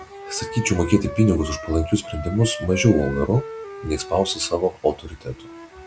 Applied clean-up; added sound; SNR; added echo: none; Wind instrument, woodwind instrument; 13 dB; none.